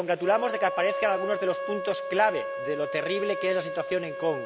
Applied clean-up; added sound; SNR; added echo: none; Wind instrument, woodwind instrument; 5 dB; none.